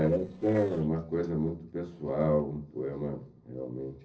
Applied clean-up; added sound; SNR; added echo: neural separator model SepFormer DNS4.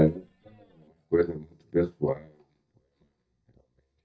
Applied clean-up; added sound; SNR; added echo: neural mask model DeepFilterNet 3.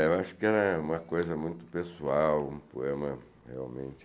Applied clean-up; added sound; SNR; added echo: none; none; none; none.